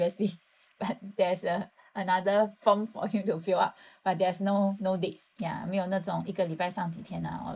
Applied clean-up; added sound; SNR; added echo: neural mask model Resemble Enhance denoiser.